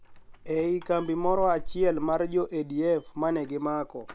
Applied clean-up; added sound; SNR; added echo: none; Squeak; 9 dB; none.